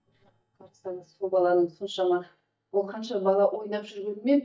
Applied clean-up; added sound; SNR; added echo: neural mask model DeepFilterNet 3.